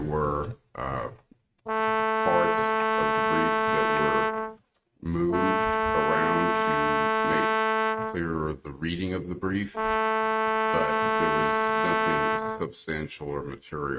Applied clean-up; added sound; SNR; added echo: neural mask model RNNoise.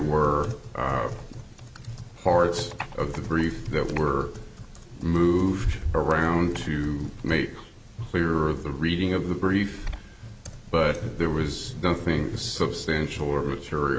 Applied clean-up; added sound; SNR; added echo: none; none; none; none.